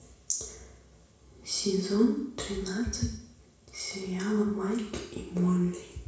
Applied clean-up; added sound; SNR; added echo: none; none; none; reverberation time 0.7 s.